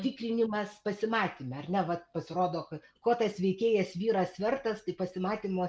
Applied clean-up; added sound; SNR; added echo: none; none; none; none.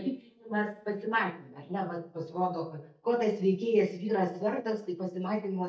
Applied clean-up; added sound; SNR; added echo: neural mask model DeepFilterNet 3.